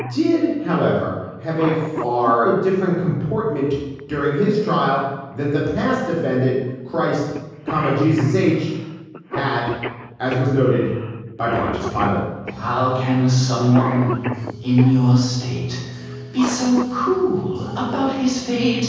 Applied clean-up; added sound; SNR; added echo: none; Cough; 14 dB; reverberation time 1.3 s.